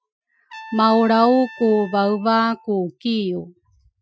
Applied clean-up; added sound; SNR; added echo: classical method Wiener filter.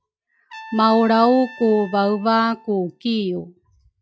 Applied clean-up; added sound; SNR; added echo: classical method log-MMSE.